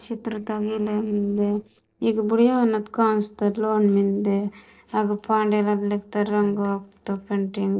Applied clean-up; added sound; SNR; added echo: neural separator model SepFormer DNS4.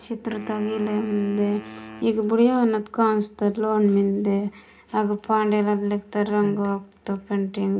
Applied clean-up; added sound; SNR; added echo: none; Wind instrument, woodwind instrument; 18 dB; reverberation time 0.3 s.